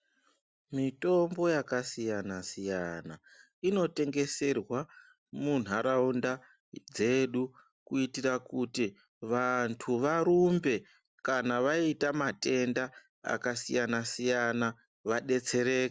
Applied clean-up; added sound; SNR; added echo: none; none; none; none.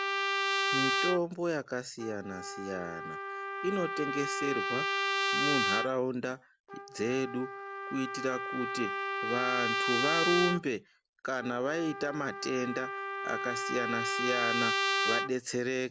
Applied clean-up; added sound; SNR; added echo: none; Trumpet; -1 dB; none.